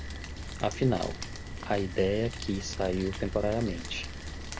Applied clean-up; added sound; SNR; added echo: none; Rain; 7 dB; none.